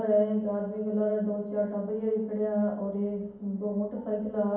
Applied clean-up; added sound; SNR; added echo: none; none; none; reverberation time 1.2 s.